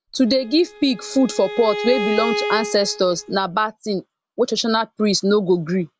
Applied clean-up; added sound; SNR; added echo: none; Bowed string instrument; 8 dB; none.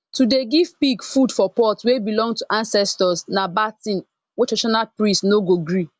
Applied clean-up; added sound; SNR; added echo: none; none; none; none.